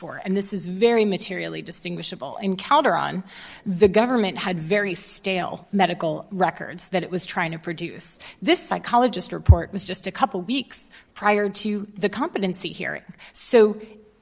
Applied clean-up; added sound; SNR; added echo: none; none; none; none.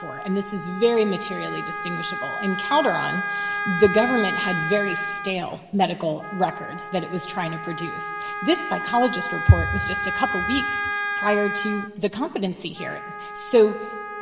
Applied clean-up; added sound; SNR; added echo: none; Wind instrument, woodwind instrument; 5 dB; reverberation time 2.0 s.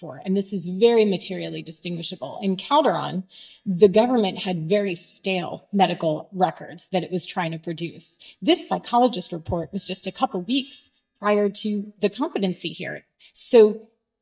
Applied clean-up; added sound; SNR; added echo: neural mask model DeepFilterNet 3.